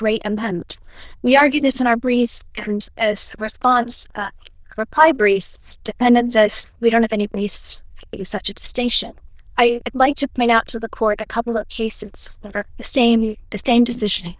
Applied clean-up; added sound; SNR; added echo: neural diffusion model UNIVERSE++.